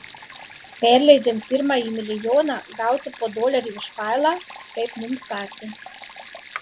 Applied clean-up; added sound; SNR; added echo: none; Stream; 17 dB; none.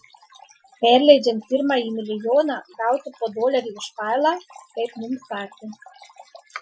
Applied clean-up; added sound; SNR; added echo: classical method Wiener filter.